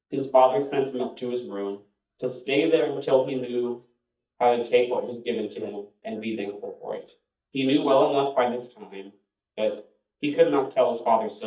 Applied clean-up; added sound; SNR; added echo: neural mask model DeepFilterNet 3.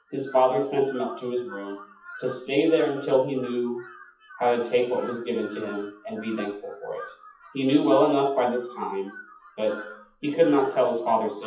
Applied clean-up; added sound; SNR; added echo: classical method WPE with log-MMSE.